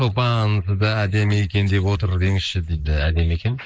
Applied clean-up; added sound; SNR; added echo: neural mask model Resemble Enhance denoiser.